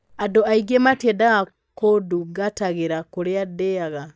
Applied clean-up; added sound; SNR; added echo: neural mask model DeepFilterNet 3.